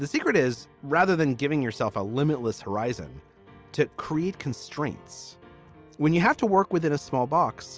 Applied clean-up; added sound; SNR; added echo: none; none; none; none.